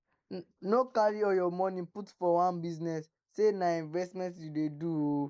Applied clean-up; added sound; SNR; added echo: neural mask model Resemble Enhance denoiser.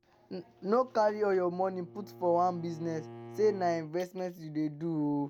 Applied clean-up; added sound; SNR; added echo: none; Bowed string instrument; 20 dB; none.